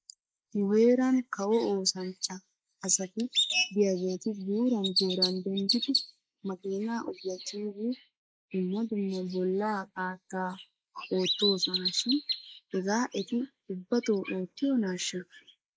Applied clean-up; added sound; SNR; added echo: neural mask model Resemble Enhance denoiser.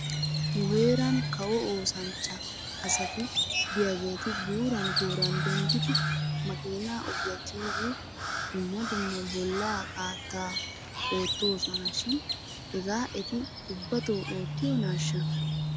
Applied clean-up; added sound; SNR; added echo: none; Crow; 0 dB; none.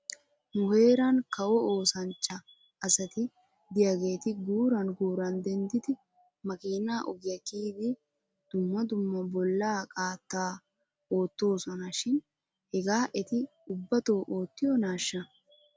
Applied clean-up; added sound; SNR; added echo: none; none; none; none.